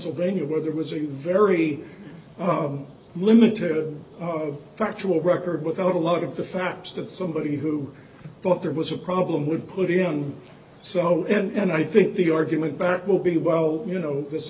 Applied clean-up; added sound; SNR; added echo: none; none; none; none.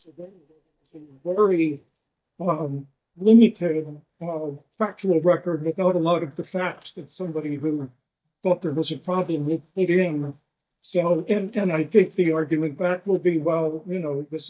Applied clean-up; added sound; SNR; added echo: neural mask model DeepFilterNet 3.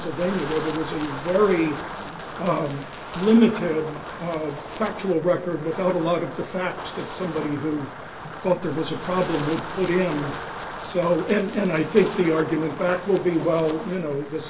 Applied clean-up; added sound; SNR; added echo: none; Wind; 11 dB; none.